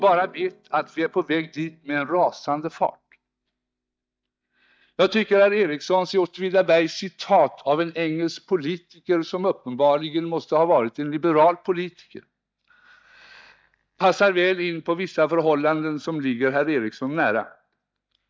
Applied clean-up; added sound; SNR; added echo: neural mask model DeepFilterNet 3.